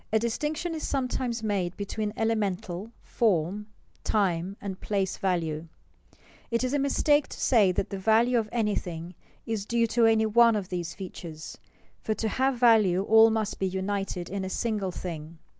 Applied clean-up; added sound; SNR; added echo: none; none; none; none.